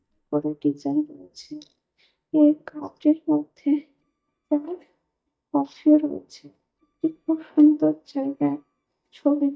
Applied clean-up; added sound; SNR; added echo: neural mask model DeepFilterNet 3.